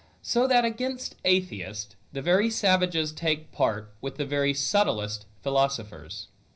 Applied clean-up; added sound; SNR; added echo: none; none; none; reverberation time 0.5 s.